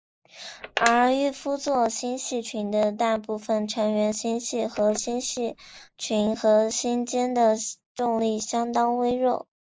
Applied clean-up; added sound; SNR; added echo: neural mask model Resemble Enhance denoiser.